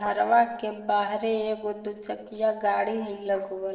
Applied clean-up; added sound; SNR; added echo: neural separator model SepFormer DNS4.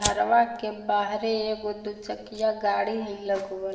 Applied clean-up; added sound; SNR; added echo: none; Fire; 13 dB; reverberation time 2.7 s.